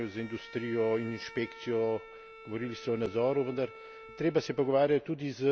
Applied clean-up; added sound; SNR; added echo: none; Bowed string instrument; 18 dB; none.